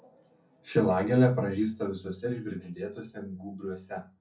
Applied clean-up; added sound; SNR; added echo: none; none; none; reverberation time 0.3 s.